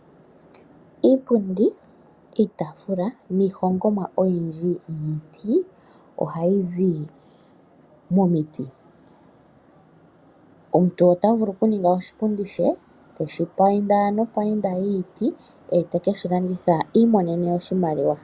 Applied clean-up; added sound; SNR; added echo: none; none; none; none.